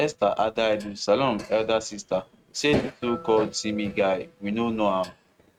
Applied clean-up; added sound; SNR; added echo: neural mask model RNNoise.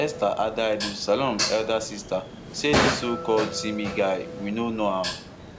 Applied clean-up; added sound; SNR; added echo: none; Dishes, pots, and pans; 4 dB; none.